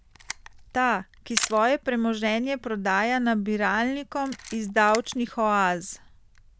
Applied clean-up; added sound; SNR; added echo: none; Camera; 14 dB; none.